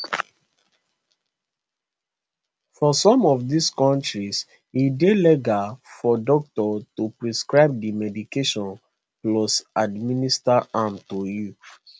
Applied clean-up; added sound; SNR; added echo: none; none; none; none.